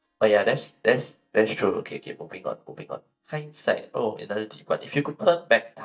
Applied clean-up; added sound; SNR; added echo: neural mask model DeepFilterNet 3.